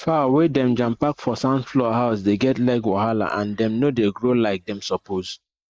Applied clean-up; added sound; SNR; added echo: neural mask model Resemble Enhance denoiser.